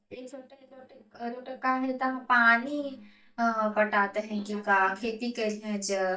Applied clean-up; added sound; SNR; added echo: neural mask model DeepFilterNet 3.